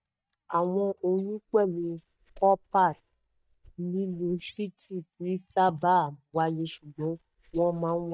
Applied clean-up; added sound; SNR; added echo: neural mask model DeepFilterNet 3.